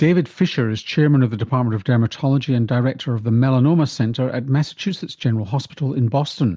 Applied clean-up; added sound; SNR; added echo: none; none; none; none.